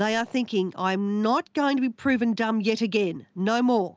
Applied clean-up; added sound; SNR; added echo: none; none; none; none.